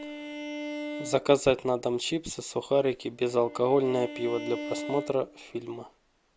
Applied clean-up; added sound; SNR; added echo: none; Bowed string instrument; 12 dB; none.